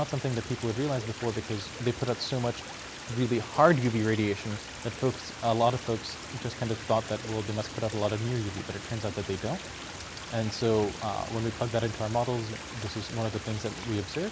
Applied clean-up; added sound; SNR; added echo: none; Stream; 11 dB; none.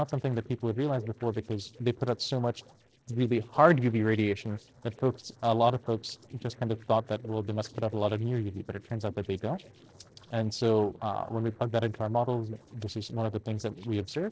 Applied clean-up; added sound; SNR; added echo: neural separator model SepFormer DNS4.